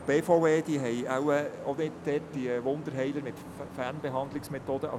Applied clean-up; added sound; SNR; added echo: none; Traffic noise, roadway noise / Vehicle horn, car horn, honking; 14 dB; none.